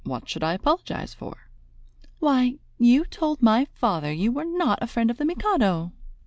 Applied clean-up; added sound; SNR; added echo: none; none; none; none.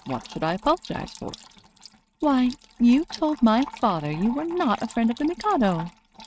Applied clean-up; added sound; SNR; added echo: neural mask model RNNoise.